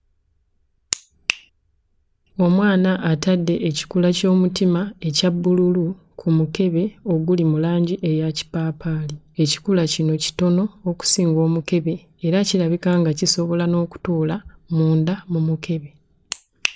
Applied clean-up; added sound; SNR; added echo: none; none; none; none.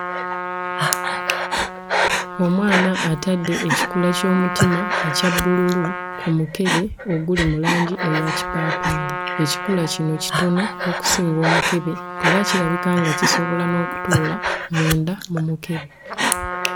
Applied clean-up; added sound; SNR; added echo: none; Trumpet + Breathing; 2 dB; none.